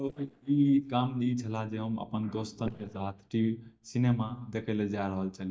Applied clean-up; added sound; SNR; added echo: neural mask model DeepFilterNet 3.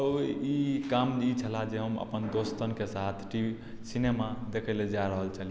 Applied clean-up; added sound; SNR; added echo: none; none; none; none.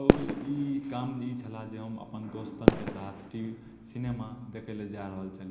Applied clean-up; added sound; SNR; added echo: none; Fireworks; -5 dB; reverberation time 0.4 s.